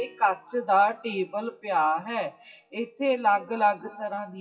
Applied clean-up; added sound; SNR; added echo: classical method WPE with log-MMSE.